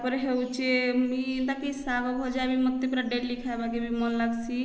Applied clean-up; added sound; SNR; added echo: none; Fire; 19 dB; none.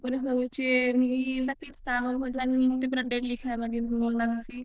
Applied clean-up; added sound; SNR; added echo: neural diffusion model UNIVERSE++.